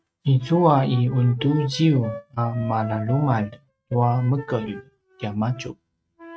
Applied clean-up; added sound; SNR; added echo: neural mask model RNNoise.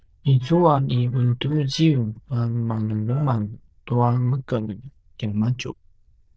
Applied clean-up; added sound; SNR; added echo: neural diffusion model UNIVERSE++.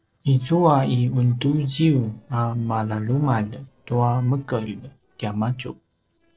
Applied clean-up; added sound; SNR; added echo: neural separator model SepFormer DNS4.